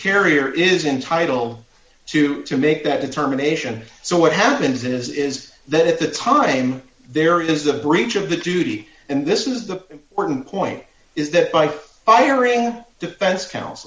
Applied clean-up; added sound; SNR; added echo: none; none; none; none.